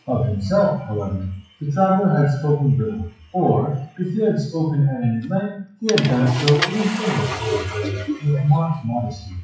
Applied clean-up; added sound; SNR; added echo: classical method WPE with log-MMSE.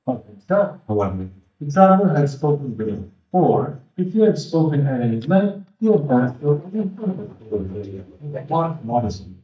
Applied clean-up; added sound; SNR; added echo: neural mask model DeepFilterNet 3.